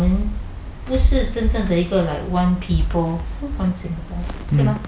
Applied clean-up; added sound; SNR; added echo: none; none; none; none.